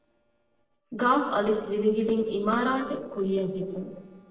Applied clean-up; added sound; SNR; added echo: neural separator model SepFormer DNS4.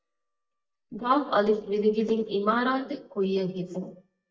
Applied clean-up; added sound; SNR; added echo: neural mask model DeepFilterNet 3.